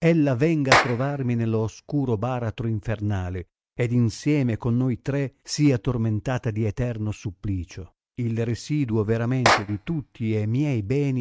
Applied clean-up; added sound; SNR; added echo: neural mask model RNNoise.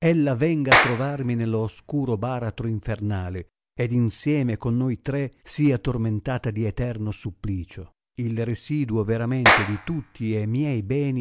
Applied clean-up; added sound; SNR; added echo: none; Clapping; 0 dB; none.